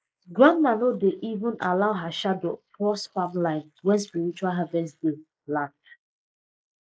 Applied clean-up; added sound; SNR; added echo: neural mask model Resemble Enhance denoiser.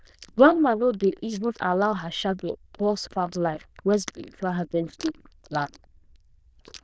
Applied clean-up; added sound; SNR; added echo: neural diffusion model UNIVERSE++.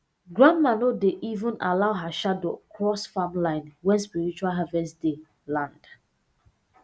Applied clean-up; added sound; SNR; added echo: none; none; none; none.